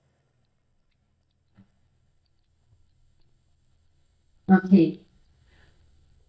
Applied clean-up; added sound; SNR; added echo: neural mask model DeepFilterNet 3.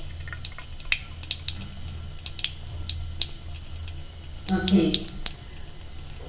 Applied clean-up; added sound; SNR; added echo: none; Sink (filling or washing); 0 dB; reverberation time 0.6 s.